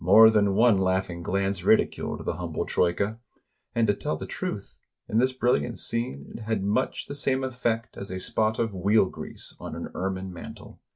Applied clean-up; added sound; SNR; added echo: none; none; none; none.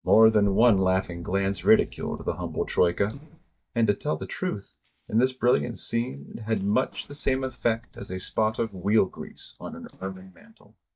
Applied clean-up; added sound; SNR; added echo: neural mask model DeepFilterNet 3.